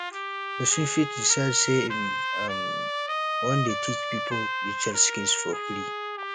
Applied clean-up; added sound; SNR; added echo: none; Trumpet; 2 dB; none.